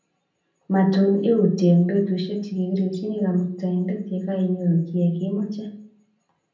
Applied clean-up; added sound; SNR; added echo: none; none; none; reverberation time 0.6 s.